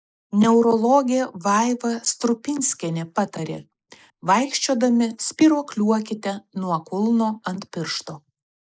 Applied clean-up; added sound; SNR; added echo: neural mask model Resemble Enhance denoiser.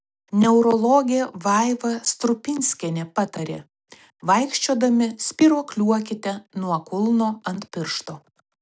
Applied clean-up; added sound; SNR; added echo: none; none; none; none.